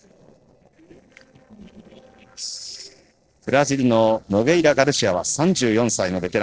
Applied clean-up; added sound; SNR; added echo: neural separator model SepFormer DNS4.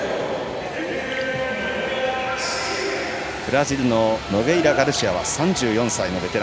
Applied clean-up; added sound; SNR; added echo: none; Gurgling; 12 dB; none.